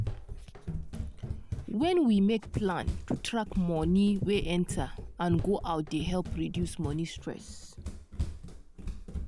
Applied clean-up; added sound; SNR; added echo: none; Run; 7 dB; none.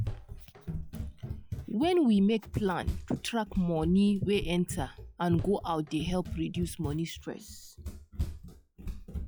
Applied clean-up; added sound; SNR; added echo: classical method log-MMSE.